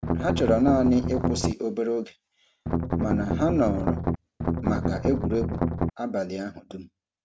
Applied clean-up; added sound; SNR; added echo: none; Strum; -1 dB; none.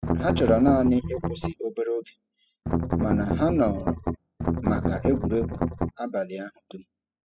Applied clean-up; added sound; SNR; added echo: classical method spectral subtraction.